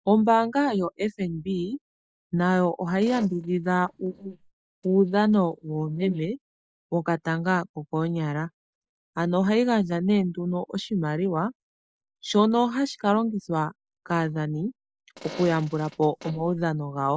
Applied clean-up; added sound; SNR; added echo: neural mask model DeepFilterNet 3.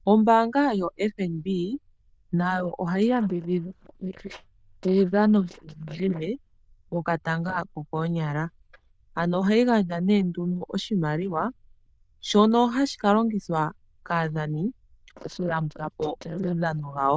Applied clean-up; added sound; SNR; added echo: neural diffusion model UNIVERSE++.